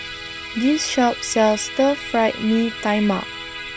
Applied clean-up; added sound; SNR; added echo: none; Musical instrument; 11 dB; none.